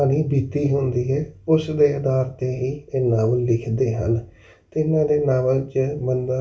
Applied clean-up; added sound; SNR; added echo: none; none; none; reverberation time 0.3 s.